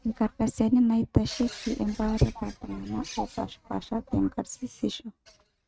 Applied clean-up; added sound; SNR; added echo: neural mask model RNNoise.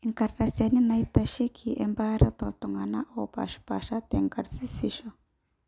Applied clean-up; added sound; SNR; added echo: none; none; none; none.